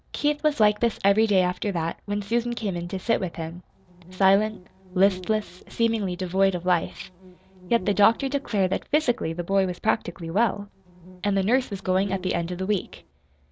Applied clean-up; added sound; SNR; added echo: none; Insect; 19 dB; none.